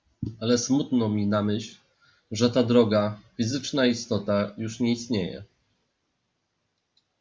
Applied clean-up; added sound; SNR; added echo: none; none; none; none.